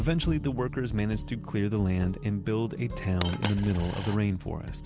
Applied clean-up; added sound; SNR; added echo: none; Coin (dropping); 8 dB; none.